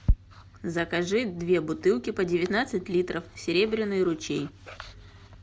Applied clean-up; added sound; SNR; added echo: none; none; none; none.